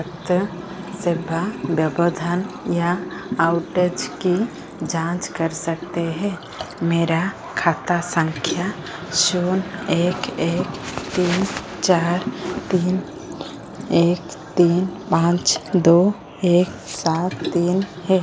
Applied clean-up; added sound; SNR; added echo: none; Liquid; 13 dB; none.